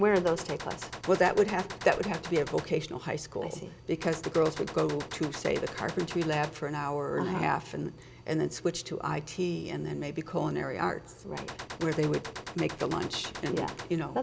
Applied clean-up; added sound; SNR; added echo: none; Gunshot, gunfire; 11 dB; none.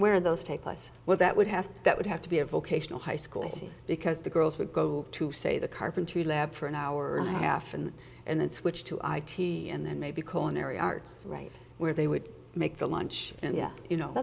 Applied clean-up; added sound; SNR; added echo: none; none; none; none.